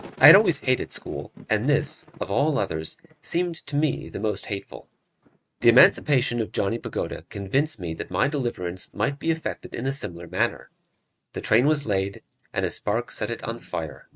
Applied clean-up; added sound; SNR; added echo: neural mask model RNNoise.